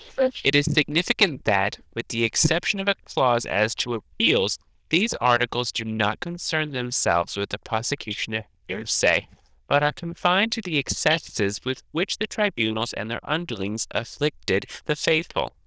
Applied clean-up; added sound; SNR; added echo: neural diffusion model UNIVERSE++.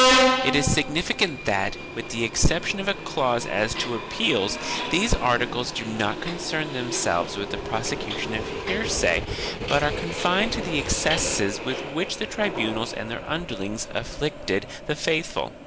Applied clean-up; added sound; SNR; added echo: none; Subway, metro, underground; 3 dB; none.